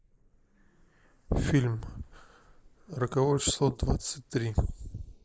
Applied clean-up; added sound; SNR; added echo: neural mask model Resemble Enhance denoiser.